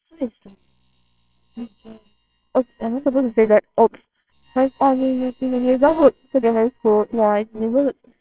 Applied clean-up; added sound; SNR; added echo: neural separator model SepFormer WHAMR!.